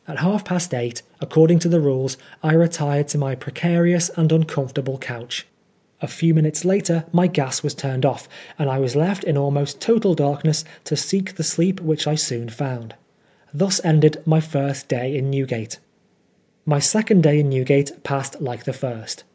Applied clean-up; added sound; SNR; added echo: none; none; none; none.